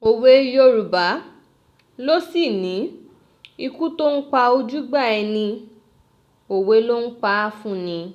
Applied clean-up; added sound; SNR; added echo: none; none; none; none.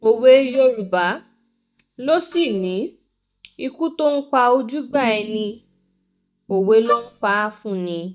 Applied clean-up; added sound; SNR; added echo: neural mask model DeepFilterNet 3.